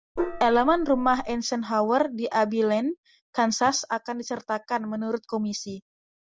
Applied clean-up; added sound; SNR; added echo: none; Gong; 7 dB; none.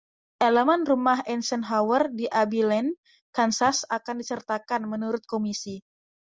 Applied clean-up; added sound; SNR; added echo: none; none; none; none.